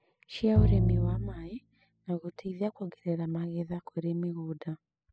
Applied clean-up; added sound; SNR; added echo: classical method spectral subtraction.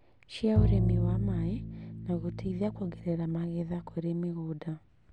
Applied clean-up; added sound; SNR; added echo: none; Bowed string instrument; -2 dB; none.